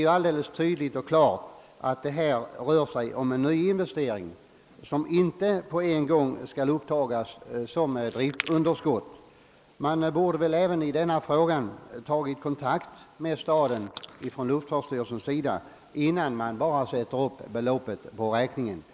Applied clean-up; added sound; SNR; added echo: neural mask model Resemble Enhance denoiser.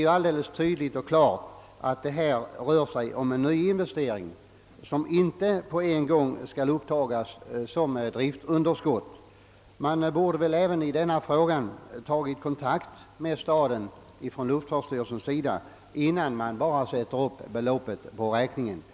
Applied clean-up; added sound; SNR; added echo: none; none; none; none.